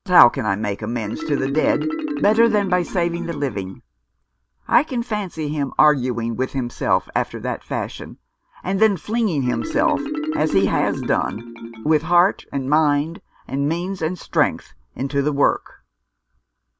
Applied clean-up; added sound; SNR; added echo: none; Marimba, xylophone; 10 dB; none.